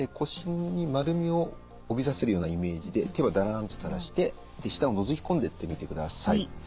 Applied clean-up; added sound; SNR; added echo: none; Ocean; 18 dB; none.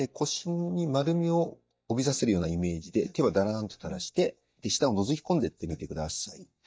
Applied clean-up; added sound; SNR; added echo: neural mask model DeepFilterNet 3.